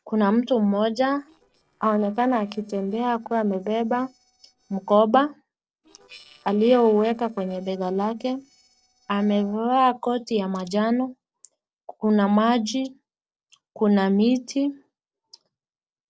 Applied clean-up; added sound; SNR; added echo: neural separator model SepFormer DNS4.